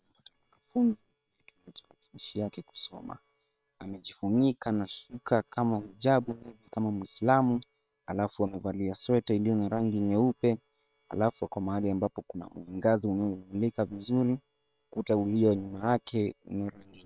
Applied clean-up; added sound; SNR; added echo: neural separator model SepFormer WHAM!.